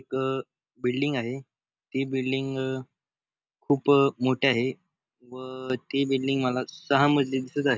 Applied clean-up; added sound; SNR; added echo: none; none; none; none.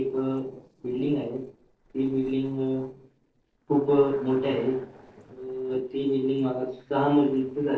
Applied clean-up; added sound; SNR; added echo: neural separator model SepFormer DNS4.